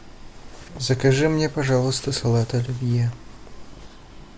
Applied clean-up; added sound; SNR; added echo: none; none; none; none.